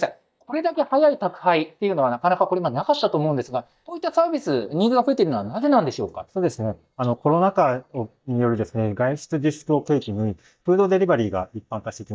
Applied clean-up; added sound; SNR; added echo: neural mask model DeepFilterNet 3.